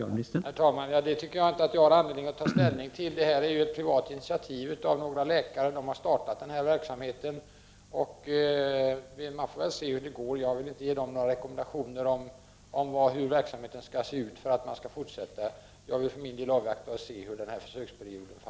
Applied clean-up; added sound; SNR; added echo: none; none; none; none.